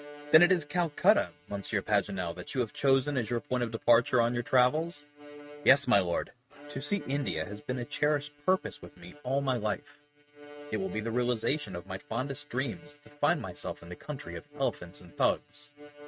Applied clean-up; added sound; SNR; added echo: neural mask model RNNoise.